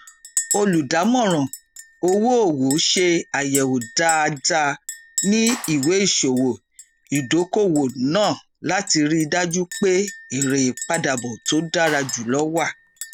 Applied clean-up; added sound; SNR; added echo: none; Chink, clink + Clapping; 13 dB; none.